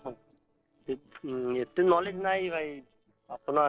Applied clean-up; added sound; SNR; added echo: neural separator model SepFormer DNS4.